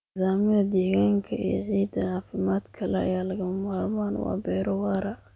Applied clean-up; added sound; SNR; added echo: none; none; none; none.